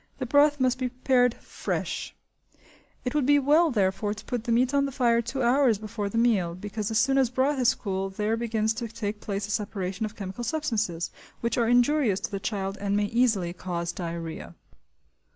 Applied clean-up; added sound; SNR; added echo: none; none; none; none.